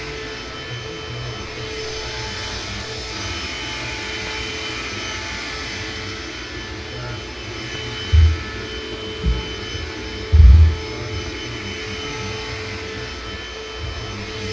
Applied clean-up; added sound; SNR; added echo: none; Domestic sounds, home sounds; 7 dB; reverberation time 0.6 s.